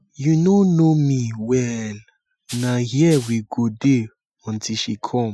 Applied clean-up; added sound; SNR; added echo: classical method Wiener filter.